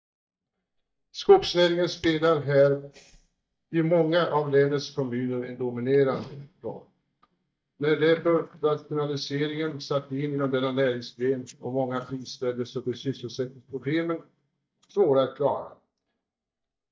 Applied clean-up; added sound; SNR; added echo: neural mask model DeepFilterNet 3.